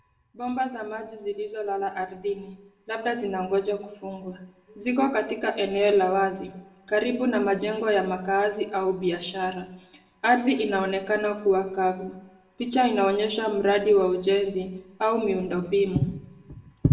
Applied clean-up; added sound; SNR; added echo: none; none; none; reverberation time 0.7 s.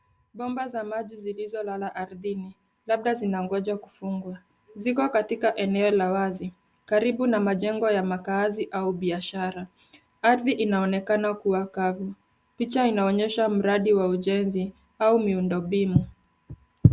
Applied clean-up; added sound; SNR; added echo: none; none; none; none.